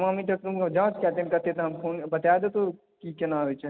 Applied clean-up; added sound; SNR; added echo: none; none; none; none.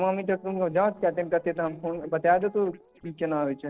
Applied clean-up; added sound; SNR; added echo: neural separator model SepFormer DNS4.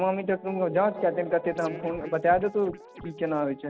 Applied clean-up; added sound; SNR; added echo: none; Scratching (performance technique) + Guitar; 16 dB; none.